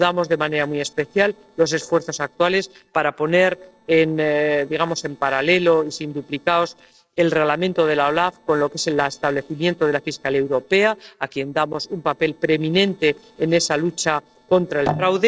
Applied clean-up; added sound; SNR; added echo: neural separator model SepFormer DNS4.